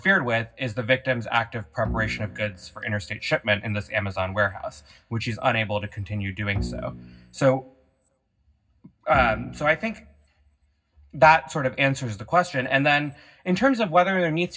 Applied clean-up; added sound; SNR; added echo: none; Bowed string instrument; 11 dB; reverberation time 0.4 s.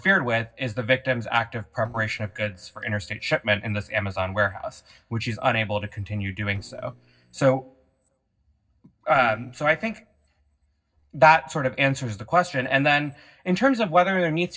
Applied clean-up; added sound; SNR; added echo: neural separator model SepFormer DNS4.